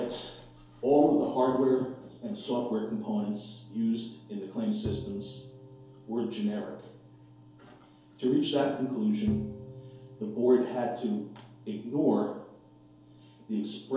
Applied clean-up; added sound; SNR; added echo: none; Bowed string instrument; 15 dB; reverberation time 2.4 s.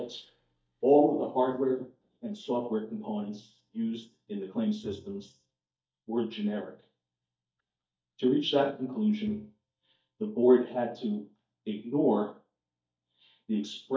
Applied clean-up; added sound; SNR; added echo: neural mask model DeepFilterNet 3.